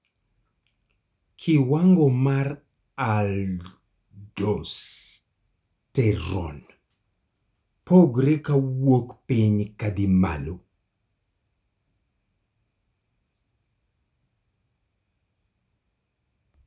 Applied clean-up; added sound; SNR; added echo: none; none; none; none.